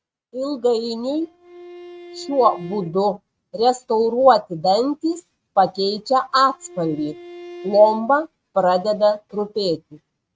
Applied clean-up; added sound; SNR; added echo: neural mask model RNNoise.